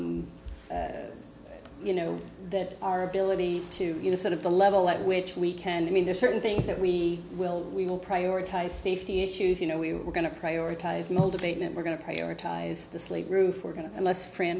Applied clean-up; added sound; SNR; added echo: none; none; none; none.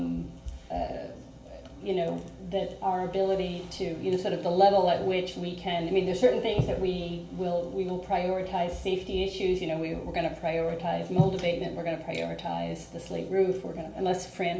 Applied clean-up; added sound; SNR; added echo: none; none; none; reverberation time 0.3 s.